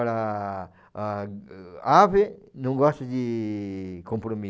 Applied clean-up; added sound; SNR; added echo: none; none; none; none.